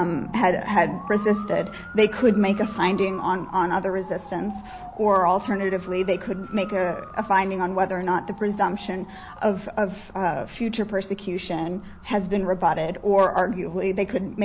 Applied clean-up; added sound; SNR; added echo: none; Motor vehicle (road) / Siren; 17 dB; none.